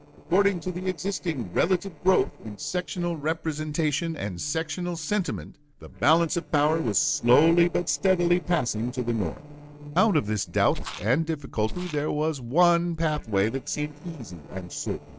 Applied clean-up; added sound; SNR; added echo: neural separator model SepFormer DNS4.